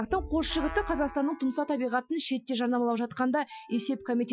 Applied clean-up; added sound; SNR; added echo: classical method Wiener filter.